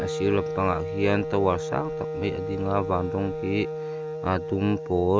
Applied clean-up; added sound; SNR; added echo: none; Wind instrument, woodwind instrument; 5 dB; none.